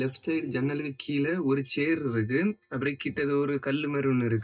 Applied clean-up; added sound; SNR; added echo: neural mask model DeepFilterNet 3.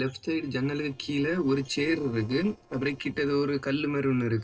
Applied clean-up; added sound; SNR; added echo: neural separator model SepFormer DNS4.